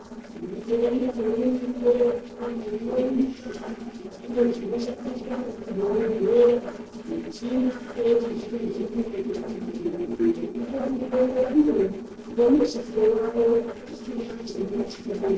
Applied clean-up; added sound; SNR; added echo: neural separator model SepFormer DNS4.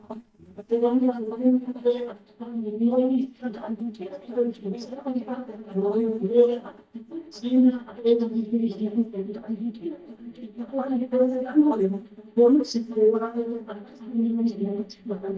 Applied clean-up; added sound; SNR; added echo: neural mask model DeepFilterNet 3.